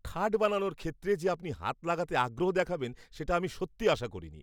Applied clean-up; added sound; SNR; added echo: none; none; none; none.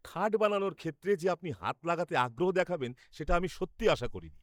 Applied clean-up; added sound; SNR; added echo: neural mask model DeepFilterNet 3.